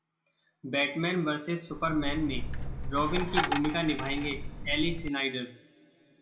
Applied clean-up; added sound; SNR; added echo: none; Coin (dropping); 1 dB; reverberation time 1.5 s.